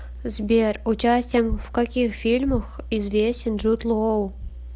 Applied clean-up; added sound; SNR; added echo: none; none; none; none.